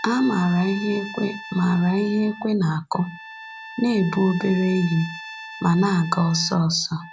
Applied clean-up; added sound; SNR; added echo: none; Trumpet; 15 dB; none.